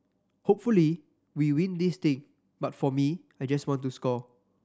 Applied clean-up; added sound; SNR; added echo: none; none; none; none.